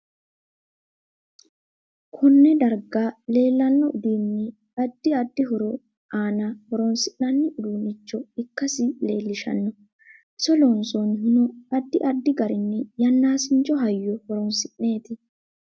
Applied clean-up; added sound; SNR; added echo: none; none; none; none.